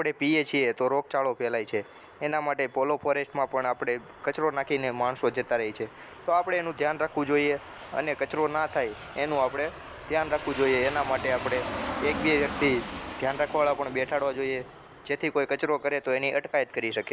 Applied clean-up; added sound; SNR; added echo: none; Aircraft; 13 dB; none.